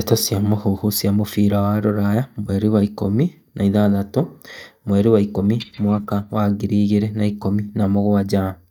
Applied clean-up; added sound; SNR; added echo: neural mask model DeepFilterNet 3.